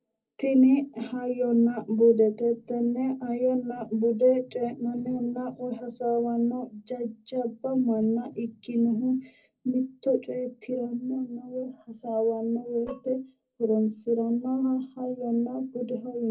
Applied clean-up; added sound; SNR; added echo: neural separator model SepFormer DNS4.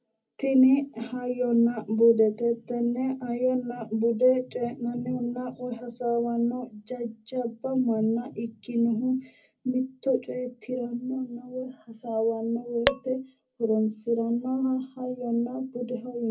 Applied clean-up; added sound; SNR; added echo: none; Tap / Glass; 0 dB; reverberation time 0.4 s.